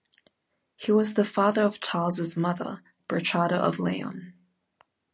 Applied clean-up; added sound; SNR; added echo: none; none; none; none.